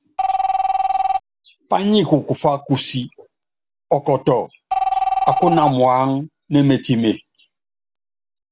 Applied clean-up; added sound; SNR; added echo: none; Telephone; 4 dB; none.